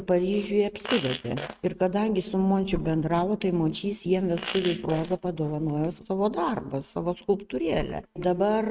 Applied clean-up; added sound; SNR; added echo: neural mask model RNNoise.